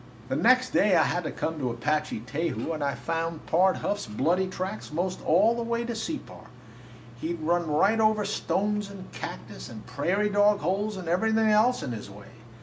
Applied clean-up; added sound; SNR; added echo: none; none; none; none.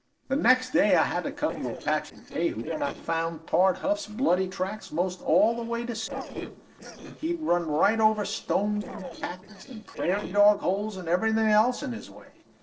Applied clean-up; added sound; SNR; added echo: neural separator model SepFormer DNS4.